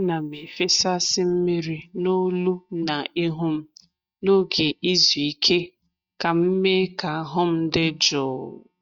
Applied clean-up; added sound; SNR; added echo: neural mask model DeepFilterNet 3.